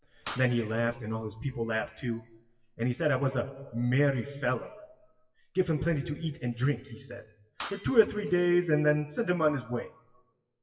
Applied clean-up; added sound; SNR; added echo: classical method WPE with log-MMSE.